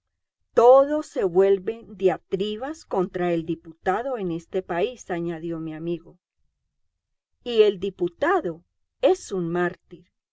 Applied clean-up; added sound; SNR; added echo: none; none; none; none.